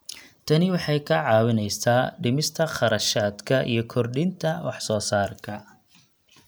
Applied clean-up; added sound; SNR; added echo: none; none; none; none.